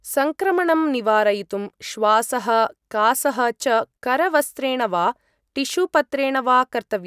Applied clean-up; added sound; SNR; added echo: none; none; none; none.